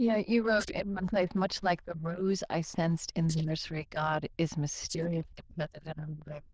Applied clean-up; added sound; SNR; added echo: neural diffusion model UNIVERSE++.